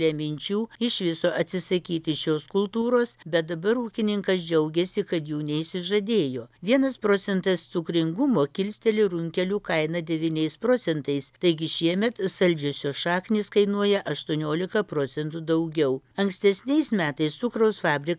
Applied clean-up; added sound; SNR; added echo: none; none; none; none.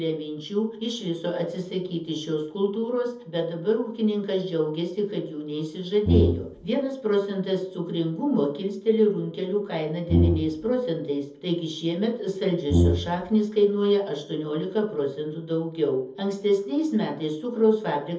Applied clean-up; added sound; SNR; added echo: none; Brass instrument; -3 dB; reverberation time 0.7 s.